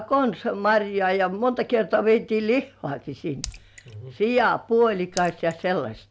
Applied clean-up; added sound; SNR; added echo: none; Raindrop / Splash, splatter; 18 dB; none.